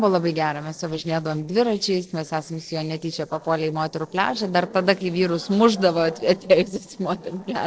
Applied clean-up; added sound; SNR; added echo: neural separator model SepFormer DNS4.